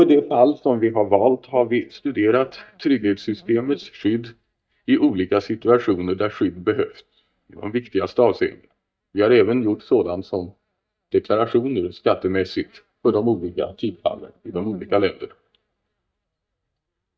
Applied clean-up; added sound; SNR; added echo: neural mask model DeepFilterNet 3.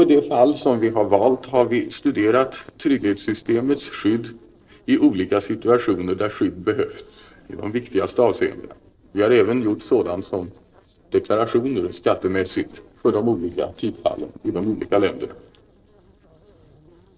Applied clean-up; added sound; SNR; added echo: neural separator model SepFormer DNS4.